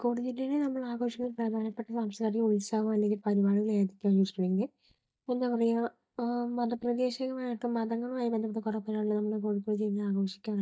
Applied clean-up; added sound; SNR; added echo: neural mask model DeepFilterNet 3.